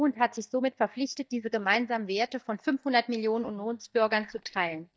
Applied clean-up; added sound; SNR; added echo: neural mask model DeepFilterNet 3.